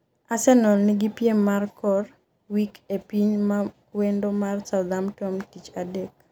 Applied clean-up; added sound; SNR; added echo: none; none; none; none.